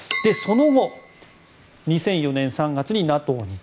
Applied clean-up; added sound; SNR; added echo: none; Chink, clink; 6 dB; none.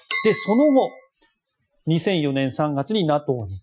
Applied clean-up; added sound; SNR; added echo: classical method Wiener filter.